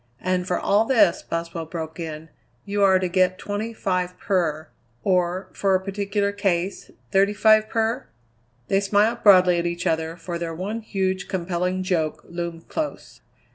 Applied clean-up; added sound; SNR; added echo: none; none; none; none.